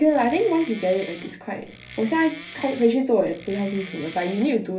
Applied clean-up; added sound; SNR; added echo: none; Wood; 18 dB; reverberation time 0.3 s.